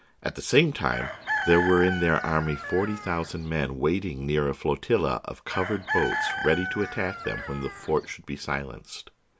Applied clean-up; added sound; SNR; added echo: none; Chicken, rooster; 5 dB; none.